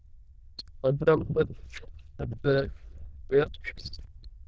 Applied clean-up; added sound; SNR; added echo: neural diffusion model UNIVERSE++.